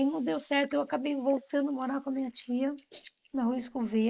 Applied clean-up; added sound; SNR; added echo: neural mask model Resemble Enhance denoiser.